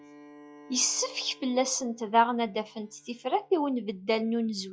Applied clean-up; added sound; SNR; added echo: classical method log-MMSE.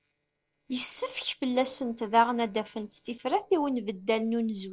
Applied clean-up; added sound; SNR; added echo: neural separator model SepFormer DNS4.